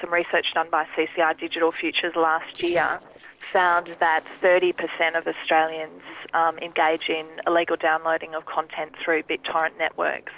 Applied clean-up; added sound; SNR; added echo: neural separator model SepFormer DNS4.